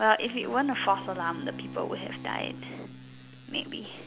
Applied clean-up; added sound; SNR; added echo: none; Bowed string instrument; 12 dB; none.